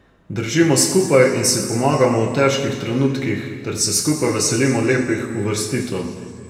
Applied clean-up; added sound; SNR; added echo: none; none; none; reverberation time 2.0 s.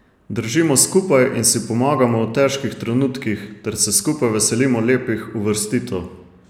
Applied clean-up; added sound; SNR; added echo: none; none; none; none.